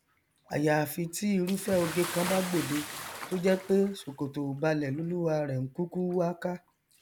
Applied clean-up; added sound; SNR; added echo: none; Bathtub (filling or washing) / Splash, splatter; 13 dB; none.